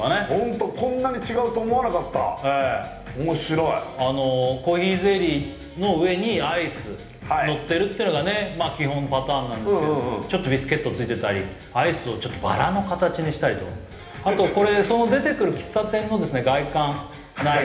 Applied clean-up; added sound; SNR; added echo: none; none; none; reverberation time 1.0 s.